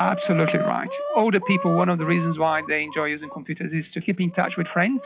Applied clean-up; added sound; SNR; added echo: classical method log-MMSE.